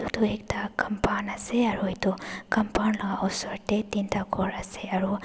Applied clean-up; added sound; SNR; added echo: none; none; none; none.